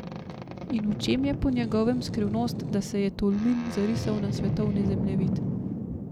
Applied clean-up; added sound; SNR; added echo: none; Boat, Water vehicle; 3 dB; none.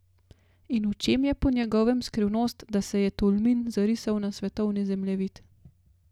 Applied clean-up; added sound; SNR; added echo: none; none; none; none.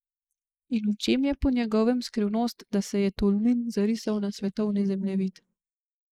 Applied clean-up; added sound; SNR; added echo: neural mask model Resemble Enhance denoiser.